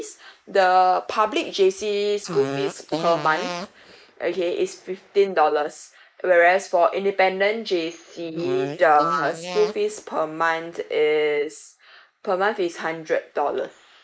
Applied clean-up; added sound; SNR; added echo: neural mask model Resemble Enhance denoiser.